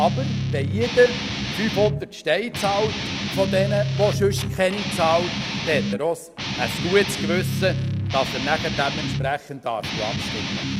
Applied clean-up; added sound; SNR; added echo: none; Guitar; 2 dB; none.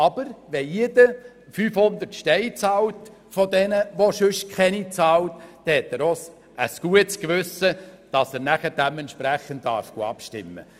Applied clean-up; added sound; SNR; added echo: none; none; none; none.